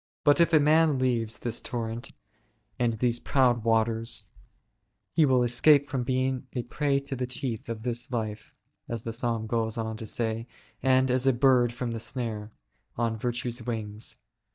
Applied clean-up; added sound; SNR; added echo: neural mask model DeepFilterNet 3.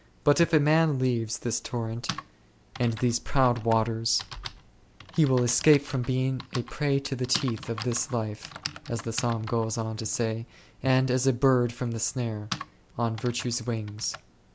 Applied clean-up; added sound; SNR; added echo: none; Typing; 16 dB; none.